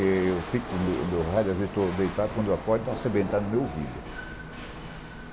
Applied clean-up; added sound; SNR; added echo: none; Rattle / Chatter / Hiss / Engine / Mechanisms; 9 dB; none.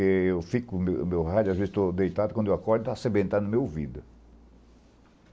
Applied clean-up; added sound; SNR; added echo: none; none; none; none.